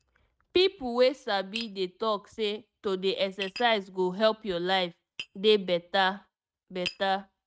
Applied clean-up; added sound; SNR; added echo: neural mask model RNNoise.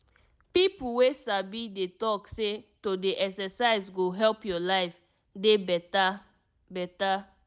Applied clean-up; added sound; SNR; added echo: none; none; none; none.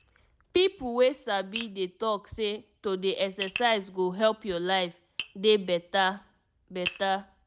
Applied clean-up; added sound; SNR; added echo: none; Tap; 15 dB; none.